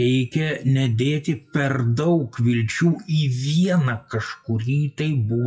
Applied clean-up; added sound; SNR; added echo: classical method WPE with log-MMSE.